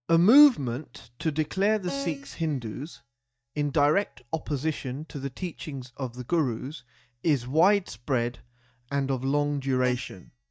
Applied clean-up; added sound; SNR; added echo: neural mask model DeepFilterNet 3.